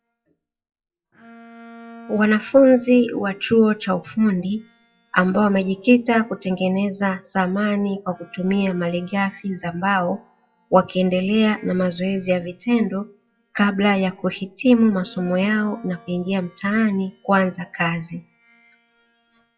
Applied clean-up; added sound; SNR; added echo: classical method WPE with log-MMSE.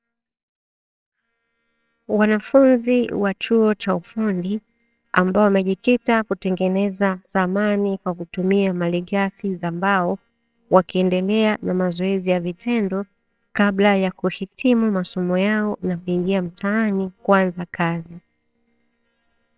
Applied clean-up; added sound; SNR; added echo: neural separator model SepFormer WHAMR!.